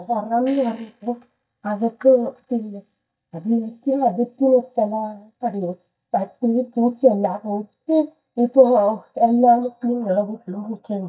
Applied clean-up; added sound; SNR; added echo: neural mask model DeepFilterNet 3.